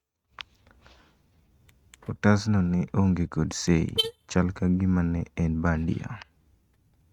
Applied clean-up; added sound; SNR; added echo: neural mask model RNNoise.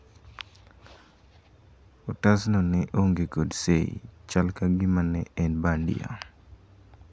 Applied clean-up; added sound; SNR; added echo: none; none; none; none.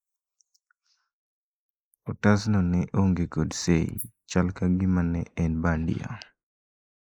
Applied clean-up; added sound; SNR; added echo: neural mask model Resemble Enhance denoiser.